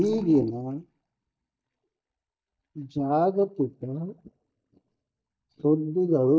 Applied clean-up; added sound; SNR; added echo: neural mask model DeepFilterNet 3.